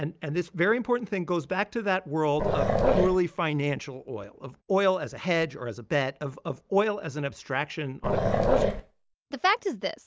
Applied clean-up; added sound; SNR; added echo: none; Growling; -3 dB; none.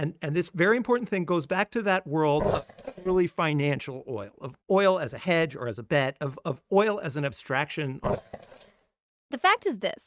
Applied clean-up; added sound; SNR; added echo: neural mask model RNNoise.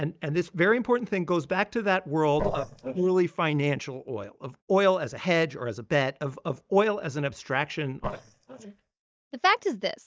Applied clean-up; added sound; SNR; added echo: neural mask model DeepFilterNet 3.